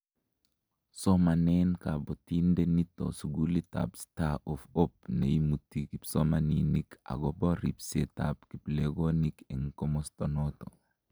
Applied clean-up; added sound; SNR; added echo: none; none; none; none.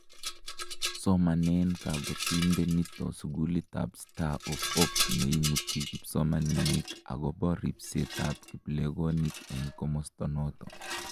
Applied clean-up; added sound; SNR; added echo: none; Rattle; 7 dB; none.